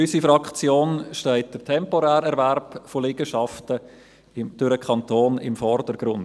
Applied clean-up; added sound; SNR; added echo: none; none; none; none.